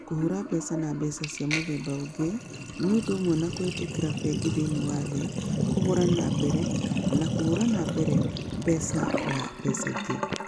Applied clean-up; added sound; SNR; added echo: none; Sink (filling or washing); 1 dB; none.